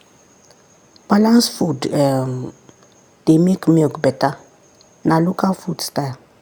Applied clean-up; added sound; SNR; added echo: none; none; none; none.